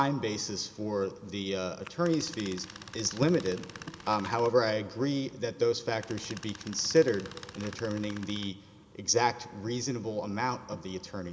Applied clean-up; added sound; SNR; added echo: none; Tools; 16 dB; none.